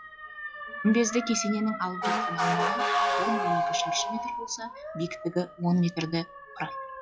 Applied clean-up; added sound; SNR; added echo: classical method log-MMSE.